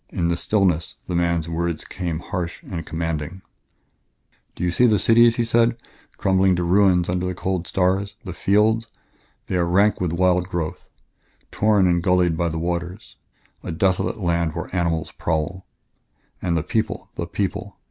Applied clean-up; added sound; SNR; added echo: none; none; none; none.